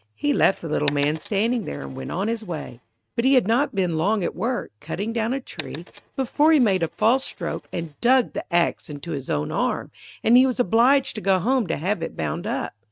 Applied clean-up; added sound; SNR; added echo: neural mask model RNNoise.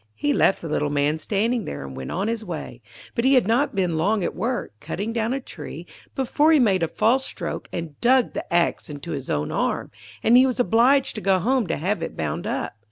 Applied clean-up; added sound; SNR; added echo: none; none; none; none.